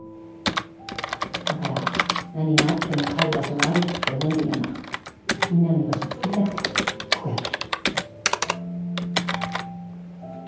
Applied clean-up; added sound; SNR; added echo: none; Computer keyboard; 1 dB; reverberation time 0.9 s.